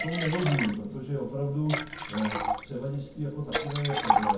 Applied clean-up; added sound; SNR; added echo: none; Liquid; 1 dB; reverberation time 0.6 s.